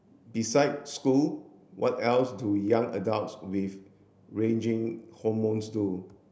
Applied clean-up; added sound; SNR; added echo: none; none; none; none.